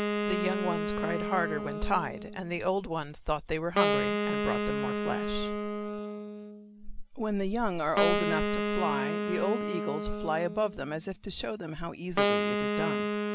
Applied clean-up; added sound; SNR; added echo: none; Wind instrument, woodwind instrument; -1 dB; none.